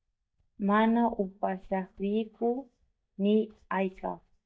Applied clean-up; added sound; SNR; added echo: neural mask model DeepFilterNet 3.